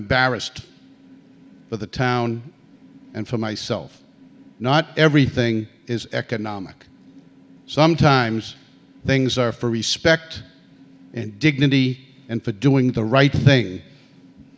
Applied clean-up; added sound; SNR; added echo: none; none; none; none.